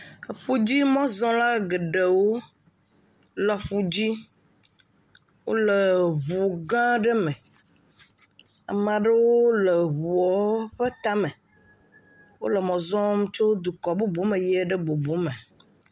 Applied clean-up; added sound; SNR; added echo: none; none; none; none.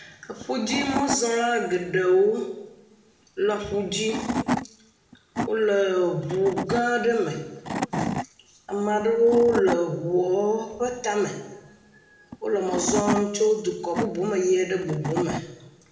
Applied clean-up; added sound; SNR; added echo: none; Wood / Tools; 8 dB; reverberation time 0.9 s.